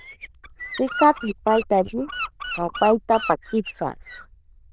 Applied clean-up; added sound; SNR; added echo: neural diffusion model UNIVERSE++.